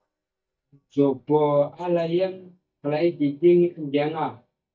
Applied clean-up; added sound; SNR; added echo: neural mask model DeepFilterNet 3.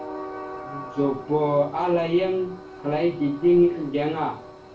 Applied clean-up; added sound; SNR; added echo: none; Train; 15 dB; reverberation time 0.3 s.